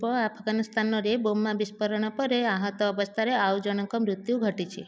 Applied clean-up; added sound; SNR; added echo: none; none; none; none.